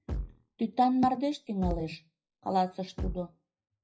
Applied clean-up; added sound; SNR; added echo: classical method WPE with log-MMSE.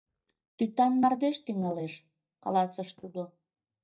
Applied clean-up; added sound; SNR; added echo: neural mask model DeepFilterNet 3.